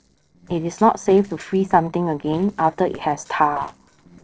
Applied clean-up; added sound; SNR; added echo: neural separator model SepFormer DNS4.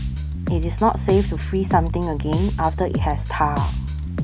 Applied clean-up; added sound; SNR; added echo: none; Bass guitar; 0 dB; none.